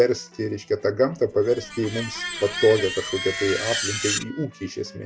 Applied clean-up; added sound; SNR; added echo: none; Screech; 7 dB; none.